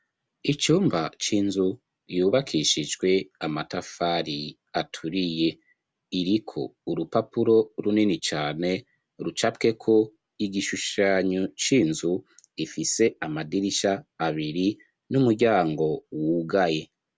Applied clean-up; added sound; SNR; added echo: none; none; none; none.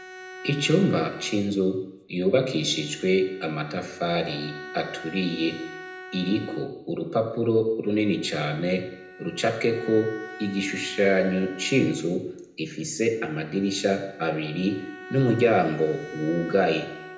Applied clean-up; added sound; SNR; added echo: none; Bowed string instrument; 17 dB; reverberation time 0.8 s.